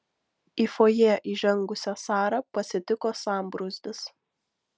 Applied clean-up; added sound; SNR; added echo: none; none; none; none.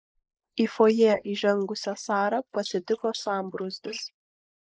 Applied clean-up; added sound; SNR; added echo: neural mask model Resemble Enhance denoiser.